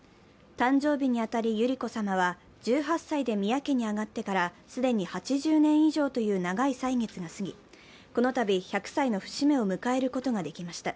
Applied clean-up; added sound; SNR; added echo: none; none; none; none.